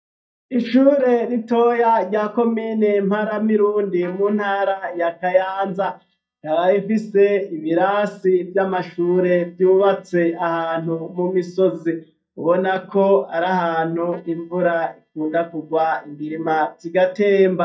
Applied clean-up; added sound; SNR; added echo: neural mask model DeepFilterNet 3.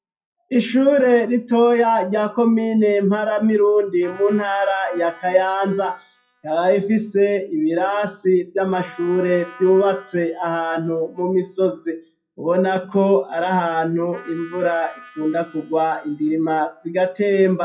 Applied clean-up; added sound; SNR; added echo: classical method WPE with log-MMSE.